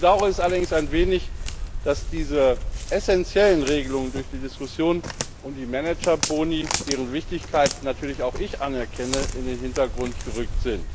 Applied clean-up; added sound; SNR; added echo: none; Walk, footsteps; 6 dB; none.